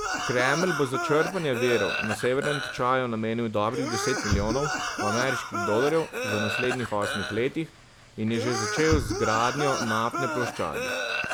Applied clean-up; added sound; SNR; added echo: none; Cough; 3 dB; none.